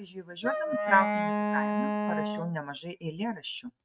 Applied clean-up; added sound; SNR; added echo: neural mask model RNNoise.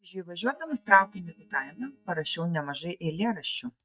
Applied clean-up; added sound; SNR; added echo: neural mask model DeepFilterNet 3.